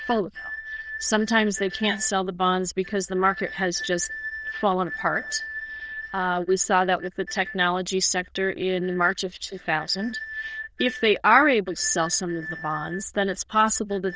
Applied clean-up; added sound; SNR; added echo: neural diffusion model UNIVERSE++.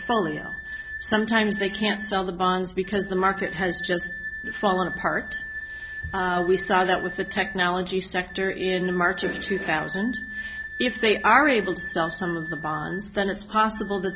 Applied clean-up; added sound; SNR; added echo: none; Wind instrument, woodwind instrument; 11 dB; none.